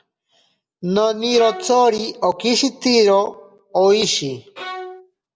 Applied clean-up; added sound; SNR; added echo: none; Bowed string instrument; 14 dB; none.